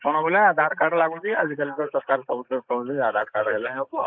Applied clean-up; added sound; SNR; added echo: neural mask model Resemble Enhance denoiser.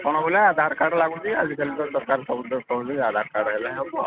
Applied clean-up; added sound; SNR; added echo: none; none; none; none.